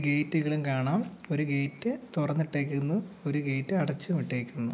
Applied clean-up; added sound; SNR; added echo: none; none; none; none.